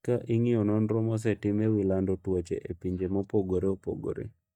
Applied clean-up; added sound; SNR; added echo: neural mask model DeepFilterNet 3.